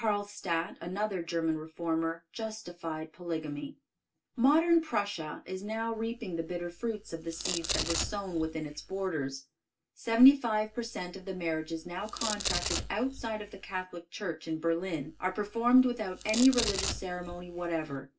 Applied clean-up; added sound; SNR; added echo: none; Domestic sounds, home sounds; 8 dB; reverberation time 0.2 s.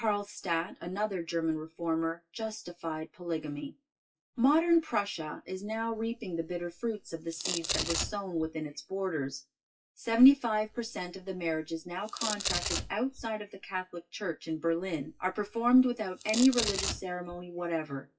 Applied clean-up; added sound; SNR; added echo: classical method WPE with log-MMSE.